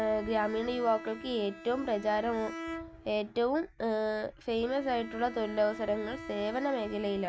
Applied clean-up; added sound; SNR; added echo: none; Bowed string instrument; 13 dB; none.